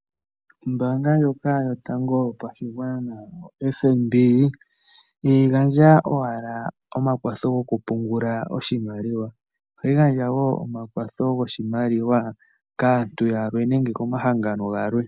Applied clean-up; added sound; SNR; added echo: none; none; none; none.